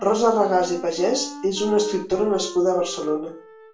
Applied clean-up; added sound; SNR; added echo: none; Wind instrument, woodwind instrument; 16 dB; reverberation time 0.3 s.